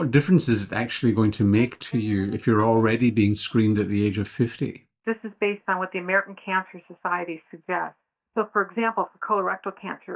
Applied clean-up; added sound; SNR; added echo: neural mask model DeepFilterNet 3.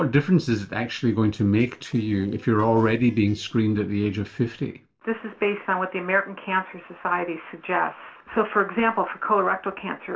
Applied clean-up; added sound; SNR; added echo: neural separator model SepFormer DNS4.